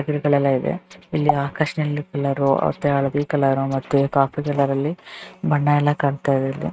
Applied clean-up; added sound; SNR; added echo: neural mask model RNNoise.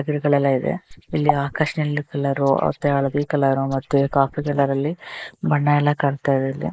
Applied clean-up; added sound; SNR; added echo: neural mask model Resemble Enhance denoiser.